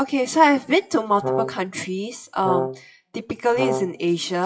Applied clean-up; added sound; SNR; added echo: classical method WPE with log-MMSE.